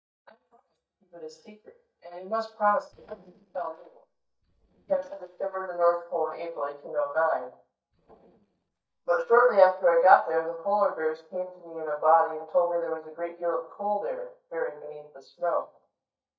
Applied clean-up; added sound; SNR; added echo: neural mask model DeepFilterNet 3.